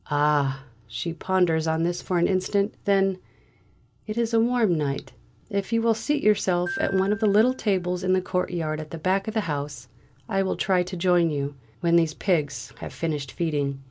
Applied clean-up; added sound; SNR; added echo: none; Glockenspiel; 16 dB; none.